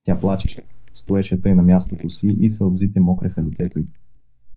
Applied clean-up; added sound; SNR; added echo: neural mask model DeepFilterNet 3.